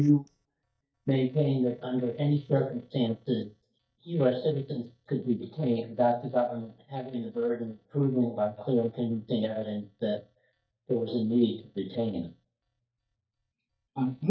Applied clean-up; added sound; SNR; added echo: neural mask model DeepFilterNet 3.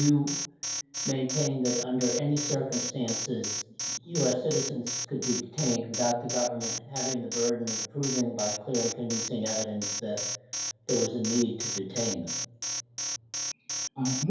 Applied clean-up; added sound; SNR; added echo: none; Alarm; 4 dB; reverberation time 2.4 s.